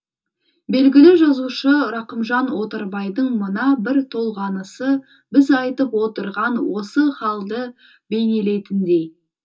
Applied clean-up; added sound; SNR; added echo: none; none; none; reverberation time 0.2 s.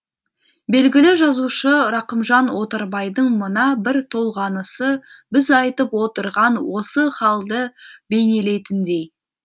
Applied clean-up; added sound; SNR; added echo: none; none; none; none.